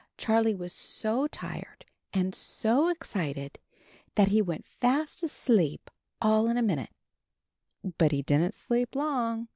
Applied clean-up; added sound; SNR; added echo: none; none; none; none.